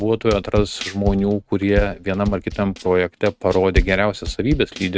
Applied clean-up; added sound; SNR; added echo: neural mask model RNNoise.